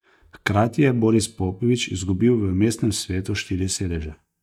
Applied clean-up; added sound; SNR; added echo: neural mask model DeepFilterNet 3.